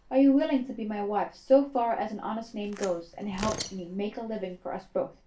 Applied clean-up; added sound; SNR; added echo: none; Tearing; 17 dB; reverberation time 0.2 s.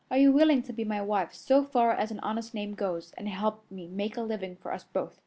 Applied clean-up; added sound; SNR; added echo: none; none; none; none.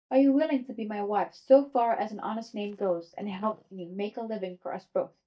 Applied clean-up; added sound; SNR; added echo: neural mask model DeepFilterNet 3.